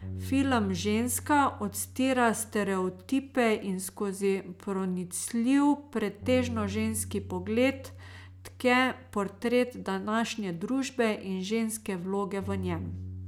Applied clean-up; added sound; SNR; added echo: none; Bass guitar; 14 dB; none.